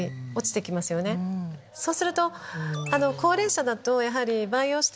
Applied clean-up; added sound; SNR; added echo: none; none; none; none.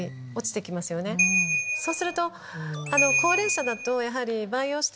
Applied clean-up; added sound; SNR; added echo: none; Ringtone / Bell; -3 dB; none.